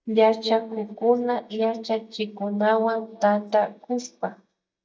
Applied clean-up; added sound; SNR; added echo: neural mask model DeepFilterNet 3.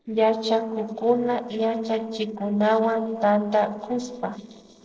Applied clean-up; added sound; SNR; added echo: neural separator model SepFormer DNS4.